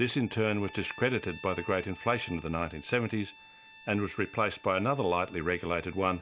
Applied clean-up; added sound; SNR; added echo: none; Bowed string instrument; 19 dB; none.